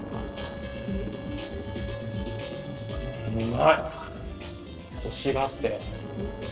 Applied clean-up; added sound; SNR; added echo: neural separator model SepFormer DNS4.